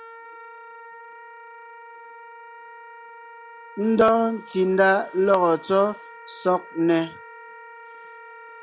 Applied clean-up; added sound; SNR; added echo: none; Wind instrument, woodwind instrument; 18 dB; none.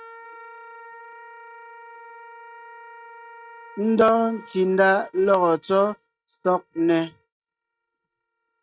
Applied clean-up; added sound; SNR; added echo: neural mask model RNNoise.